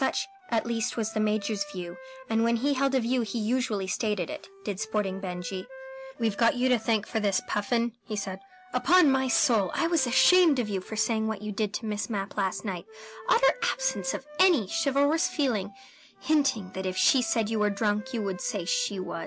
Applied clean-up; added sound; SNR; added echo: none; Wind instrument, woodwind instrument; 20 dB; none.